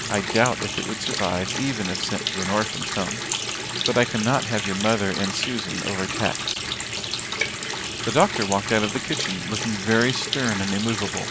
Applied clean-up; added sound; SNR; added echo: none; Water tap, faucet; 3 dB; none.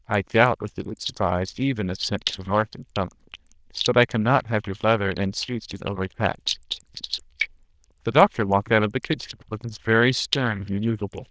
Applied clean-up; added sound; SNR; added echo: neural diffusion model UNIVERSE++.